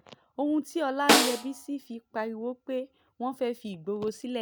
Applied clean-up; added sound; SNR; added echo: none; Snare drum; -4 dB; none.